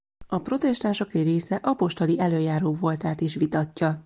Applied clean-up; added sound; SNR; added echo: none; none; none; none.